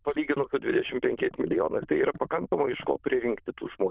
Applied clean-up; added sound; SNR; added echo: neural diffusion model UNIVERSE++.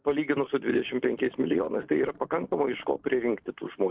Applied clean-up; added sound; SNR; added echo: neural separator model SepFormer DNS4.